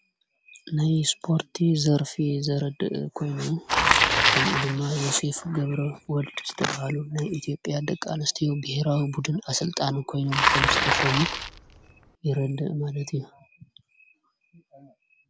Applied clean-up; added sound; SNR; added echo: none; Bicycle; 3 dB; none.